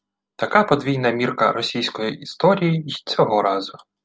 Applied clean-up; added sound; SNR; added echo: none; none; none; none.